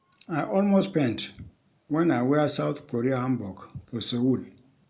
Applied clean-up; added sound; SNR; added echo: none; none; none; none.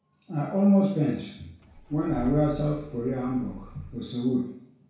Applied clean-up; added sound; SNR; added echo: none; Engine starting / Car; 15 dB; reverberation time 0.6 s.